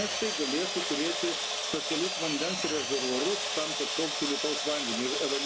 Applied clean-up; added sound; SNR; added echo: none; Sawing; -1 dB; none.